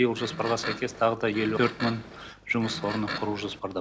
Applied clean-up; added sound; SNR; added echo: none; Livestock, farm animals, working animals; 9 dB; none.